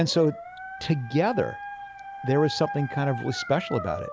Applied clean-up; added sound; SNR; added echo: none; Dog; 10 dB; none.